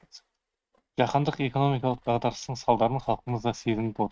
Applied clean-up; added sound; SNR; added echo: neural mask model RNNoise.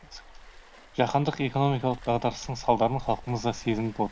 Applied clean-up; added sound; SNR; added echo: none; Waves, surf; 17 dB; none.